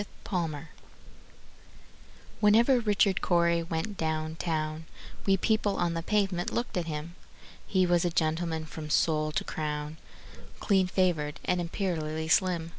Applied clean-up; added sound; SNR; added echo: none; none; none; none.